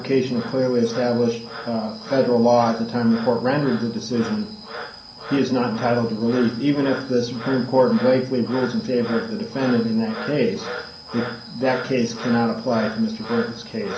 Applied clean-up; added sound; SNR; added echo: none; Frog; 13 dB; reverberation time 0.6 s.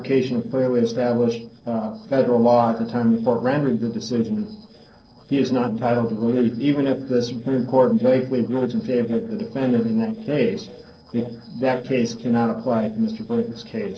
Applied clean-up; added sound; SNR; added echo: neural separator model SepFormer DNS4.